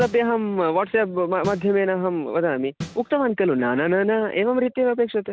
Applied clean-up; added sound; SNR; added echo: none; Snare drum; 17 dB; none.